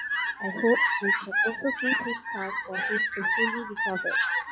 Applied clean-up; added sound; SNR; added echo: classical method log-MMSE.